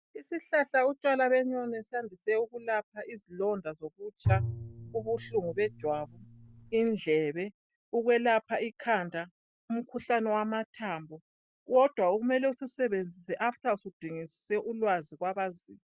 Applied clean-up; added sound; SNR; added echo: none; Bowed string instrument; 5 dB; none.